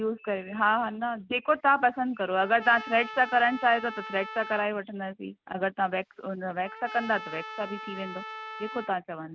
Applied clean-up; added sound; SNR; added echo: none; Trumpet; 14 dB; none.